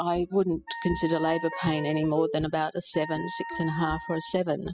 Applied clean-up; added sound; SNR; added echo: classical method spectral subtraction.